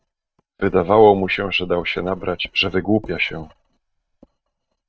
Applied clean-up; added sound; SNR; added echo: neural mask model RNNoise.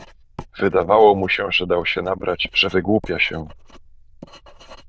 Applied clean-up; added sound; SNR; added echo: neural diffusion model UNIVERSE++.